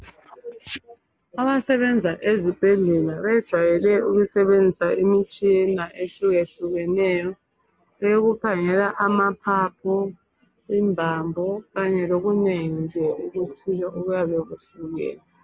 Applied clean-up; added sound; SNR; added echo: none; none; none; none.